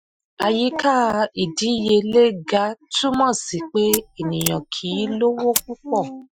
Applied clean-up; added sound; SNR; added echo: classical method Wiener filter.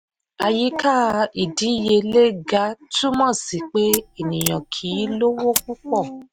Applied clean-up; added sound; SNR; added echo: none; Mechanisms; 9 dB; none.